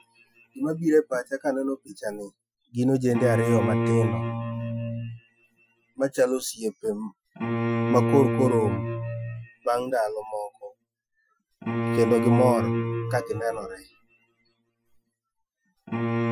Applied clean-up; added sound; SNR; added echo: classical method Wiener filter.